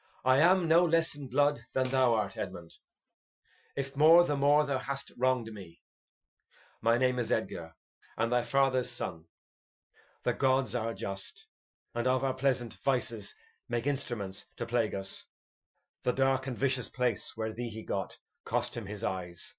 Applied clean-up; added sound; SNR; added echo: classical method Wiener filter.